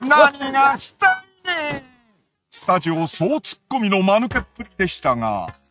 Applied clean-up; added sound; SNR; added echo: neural mask model RNNoise.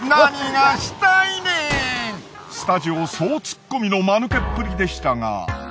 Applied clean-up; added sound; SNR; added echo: none; Gunshot, gunfire; 18 dB; none.